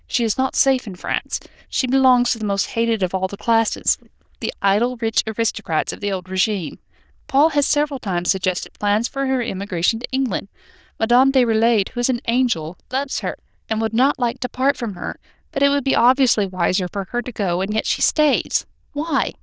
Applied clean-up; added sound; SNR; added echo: neural diffusion model UNIVERSE++.